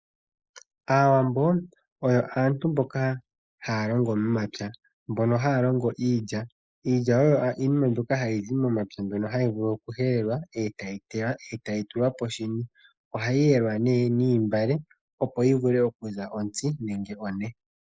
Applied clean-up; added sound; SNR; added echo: neural mask model Resemble Enhance denoiser.